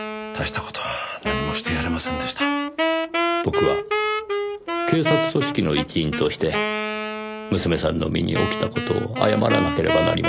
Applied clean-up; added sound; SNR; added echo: none; Wind instrument, woodwind instrument; 1 dB; none.